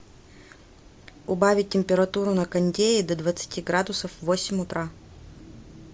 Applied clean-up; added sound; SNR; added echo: none; none; none; none.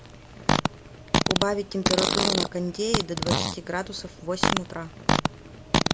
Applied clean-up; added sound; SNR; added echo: none; Fart; -5 dB; none.